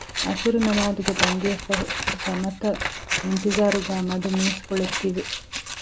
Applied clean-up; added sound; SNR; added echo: none; Scissors; 4 dB; none.